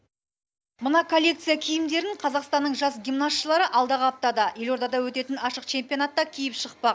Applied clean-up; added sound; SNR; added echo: none; none; none; none.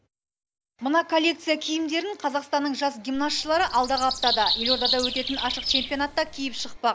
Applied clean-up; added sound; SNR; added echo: none; Bird vocalization, bird call, bird song; 3 dB; none.